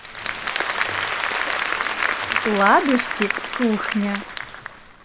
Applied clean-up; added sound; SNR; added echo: none; Applause; 1 dB; none.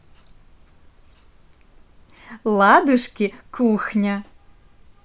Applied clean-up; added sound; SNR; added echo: none; none; none; none.